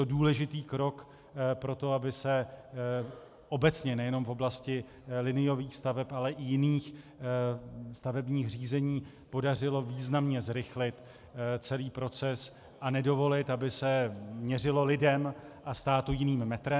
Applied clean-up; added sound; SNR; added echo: none; none; none; none.